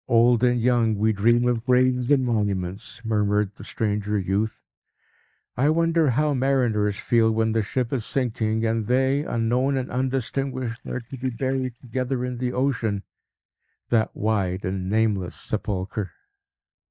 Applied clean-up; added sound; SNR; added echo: neural mask model DeepFilterNet 3.